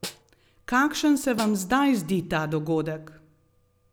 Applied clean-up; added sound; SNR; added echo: none; Snare drum; 16 dB; none.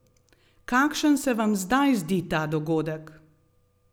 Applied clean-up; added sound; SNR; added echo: none; none; none; none.